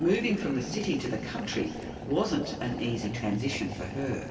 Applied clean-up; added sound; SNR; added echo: none; Boiling; 12 dB; reverberation time 2.5 s.